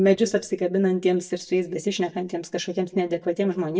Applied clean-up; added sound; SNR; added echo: neural mask model DeepFilterNet 3.